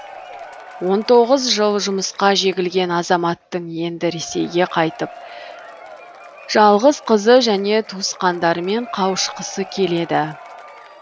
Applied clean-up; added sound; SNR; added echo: none; Applause / Crowd / Cheering; 20 dB; none.